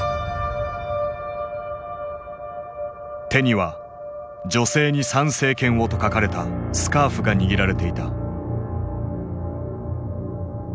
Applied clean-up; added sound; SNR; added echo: none; none; none; none.